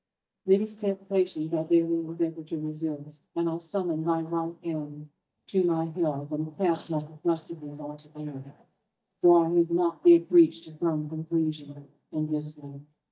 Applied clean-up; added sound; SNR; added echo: neural mask model DeepFilterNet 3.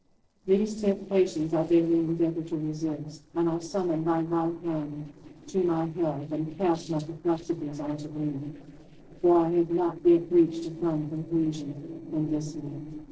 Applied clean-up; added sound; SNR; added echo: neural separator model SepFormer DNS4.